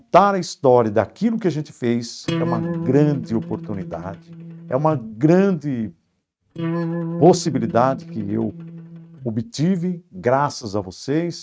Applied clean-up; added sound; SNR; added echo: neural mask model RNNoise.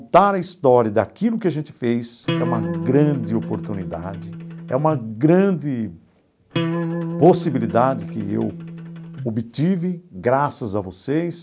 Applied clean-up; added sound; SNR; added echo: none; Acoustic guitar; 6 dB; none.